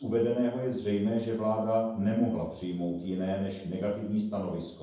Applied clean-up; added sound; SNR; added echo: none; none; none; reverberation time 0.9 s.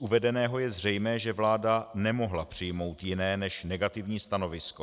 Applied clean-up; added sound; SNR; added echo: none; none; none; none.